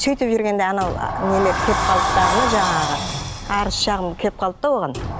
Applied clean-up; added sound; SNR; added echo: none; Sliding door; 2 dB; none.